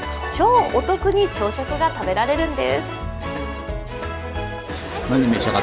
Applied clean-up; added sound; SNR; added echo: none; none; none; none.